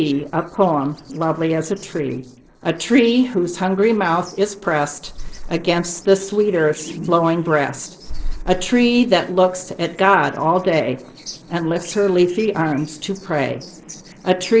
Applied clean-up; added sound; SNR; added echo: neural separator model SepFormer DNS4.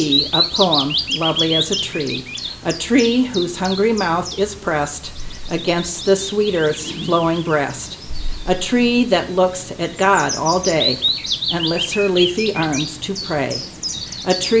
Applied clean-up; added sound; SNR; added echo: none; Bird vocalization, bird call, bird song; 6 dB; reverberation time 0.4 s.